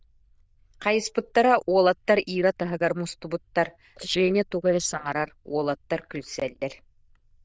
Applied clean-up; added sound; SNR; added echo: neural diffusion model UNIVERSE++.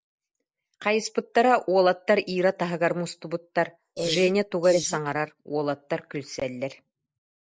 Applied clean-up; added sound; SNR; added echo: neural mask model Resemble Enhance denoiser.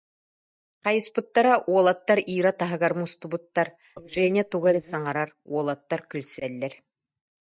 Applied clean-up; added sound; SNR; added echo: neural mask model DeepFilterNet 3.